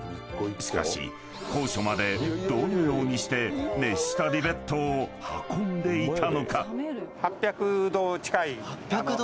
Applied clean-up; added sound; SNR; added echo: none; Bark; 15 dB; none.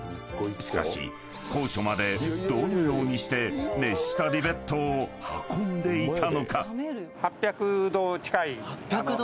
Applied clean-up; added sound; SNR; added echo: none; none; none; none.